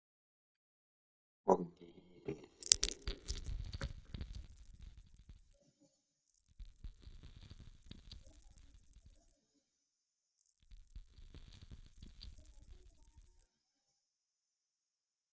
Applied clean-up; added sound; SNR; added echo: neural mask model DeepFilterNet 3.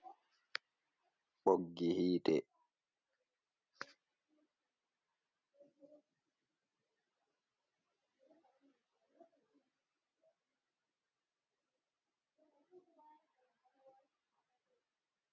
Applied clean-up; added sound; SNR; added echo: none; none; none; none.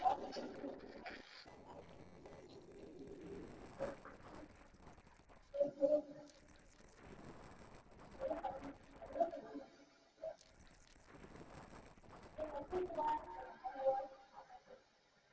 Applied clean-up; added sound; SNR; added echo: neural separator model SepFormer DNS4.